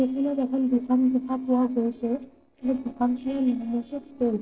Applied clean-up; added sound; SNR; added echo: neural separator model SepFormer DNS4.